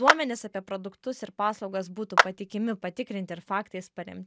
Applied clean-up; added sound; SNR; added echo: none; Clapping; -3 dB; none.